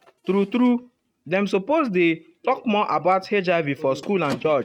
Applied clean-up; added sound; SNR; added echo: neural mask model RNNoise.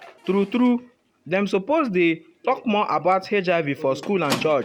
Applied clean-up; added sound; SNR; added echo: none; Squeak; 16 dB; none.